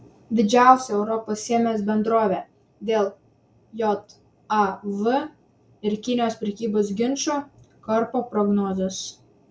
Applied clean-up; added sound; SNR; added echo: none; none; none; none.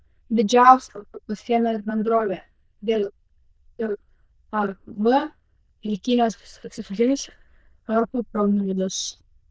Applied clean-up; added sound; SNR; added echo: neural diffusion model UNIVERSE++.